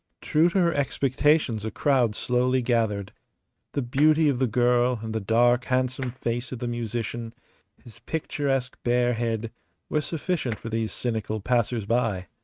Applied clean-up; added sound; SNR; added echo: neural mask model RNNoise.